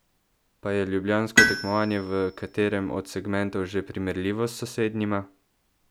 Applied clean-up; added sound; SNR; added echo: none; Tools; 1 dB; none.